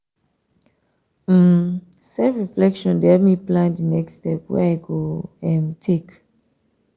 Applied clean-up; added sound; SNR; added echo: none; none; none; none.